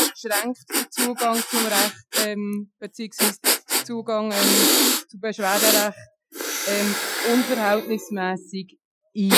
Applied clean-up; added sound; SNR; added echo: classical method Wiener filter.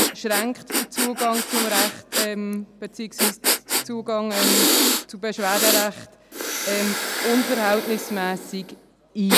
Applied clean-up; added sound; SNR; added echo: none; Breathing; -2 dB; none.